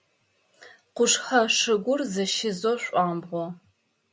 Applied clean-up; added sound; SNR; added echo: none; none; none; none.